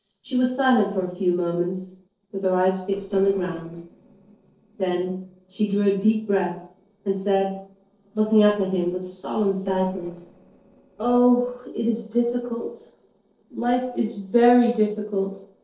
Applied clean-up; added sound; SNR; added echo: neural separator model SepFormer DNS4.